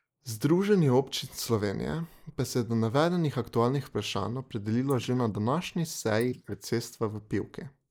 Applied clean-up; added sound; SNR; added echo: neural mask model Resemble Enhance denoiser.